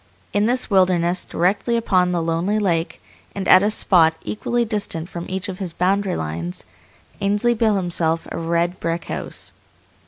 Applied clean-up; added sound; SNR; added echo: none; none; none; none.